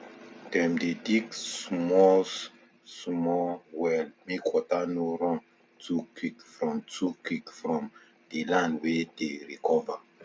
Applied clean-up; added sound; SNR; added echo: none; none; none; none.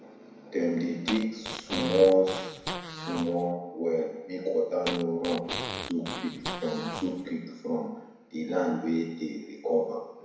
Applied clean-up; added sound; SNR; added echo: none; Fart; 7 dB; reverberation time 1.0 s.